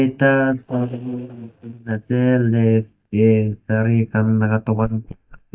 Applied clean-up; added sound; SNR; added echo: neural mask model DeepFilterNet 3.